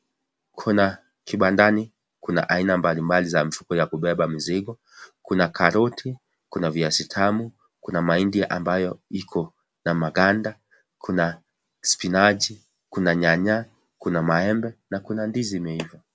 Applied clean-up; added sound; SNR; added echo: none; none; none; none.